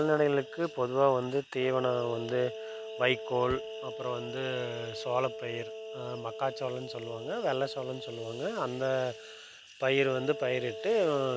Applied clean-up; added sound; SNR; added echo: none; Wind instrument, woodwind instrument; 11 dB; none.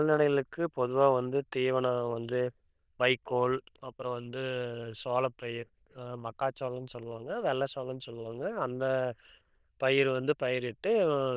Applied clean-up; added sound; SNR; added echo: neural diffusion model UNIVERSE++.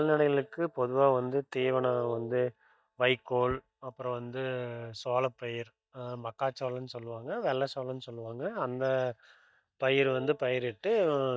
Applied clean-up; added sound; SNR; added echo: neural mask model DeepFilterNet 3.